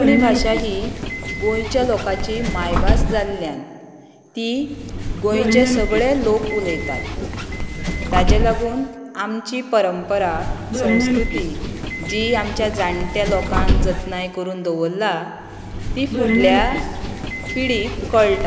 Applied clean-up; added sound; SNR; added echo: none; Subway, metro, underground; 0 dB; none.